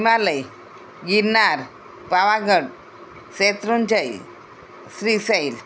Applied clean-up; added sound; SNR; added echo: none; none; none; none.